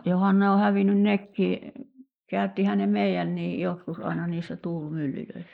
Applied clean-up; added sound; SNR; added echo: neural mask model Resemble Enhance denoiser.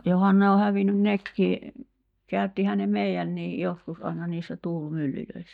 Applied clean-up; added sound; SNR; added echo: neural mask model DeepFilterNet 3.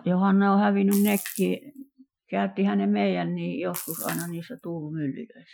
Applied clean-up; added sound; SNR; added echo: classical method Wiener filter.